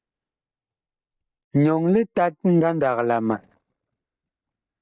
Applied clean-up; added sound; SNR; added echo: neural mask model DeepFilterNet 3.